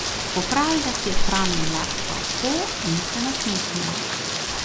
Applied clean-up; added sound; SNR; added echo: none; Rain; -3 dB; none.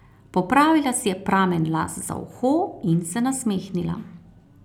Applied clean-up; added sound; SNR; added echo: none; none; none; none.